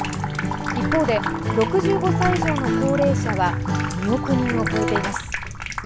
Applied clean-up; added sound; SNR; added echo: none; Sink (filling or washing) / Water tap, faucet + Acoustic guitar; -1 dB; none.